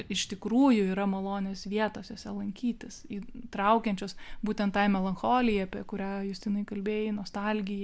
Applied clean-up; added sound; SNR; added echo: none; none; none; none.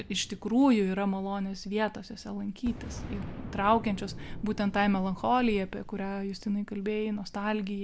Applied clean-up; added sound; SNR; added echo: none; Boom; 16 dB; none.